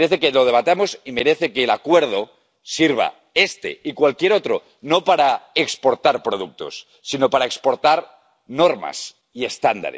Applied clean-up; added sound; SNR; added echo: none; none; none; none.